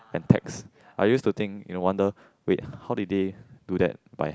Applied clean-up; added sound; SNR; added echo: none; none; none; none.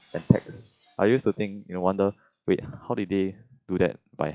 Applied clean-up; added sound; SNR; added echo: classical method log-MMSE.